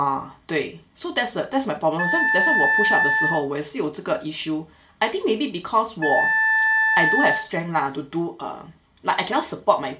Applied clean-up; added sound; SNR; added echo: none; Wind instrument, woodwind instrument; -3 dB; reverberation time 0.3 s.